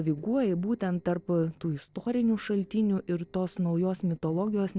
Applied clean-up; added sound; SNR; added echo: neural separator model SepFormer DNS4.